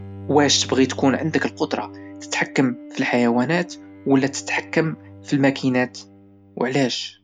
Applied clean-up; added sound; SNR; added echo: none; Bowed string instrument; 17 dB; none.